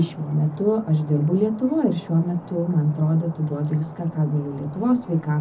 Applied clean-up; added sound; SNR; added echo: none; Stream; 19 dB; reverberation time 0.4 s.